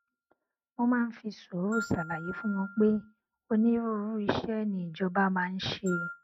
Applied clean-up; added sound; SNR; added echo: neural mask model RNNoise.